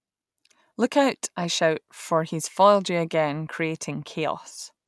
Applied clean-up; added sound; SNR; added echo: none; none; none; none.